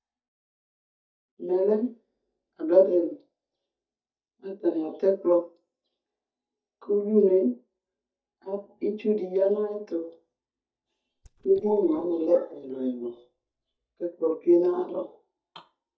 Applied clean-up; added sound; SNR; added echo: neural mask model DeepFilterNet 3.